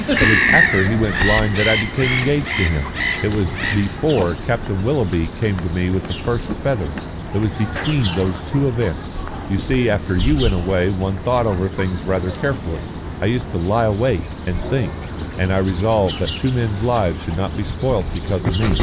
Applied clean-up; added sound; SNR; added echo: none; Bird vocalization, bird call, bird song; 3 dB; none.